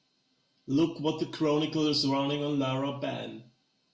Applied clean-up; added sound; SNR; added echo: none; none; none; none.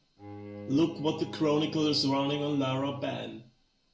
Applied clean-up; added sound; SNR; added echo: none; Bowed string instrument; 15 dB; none.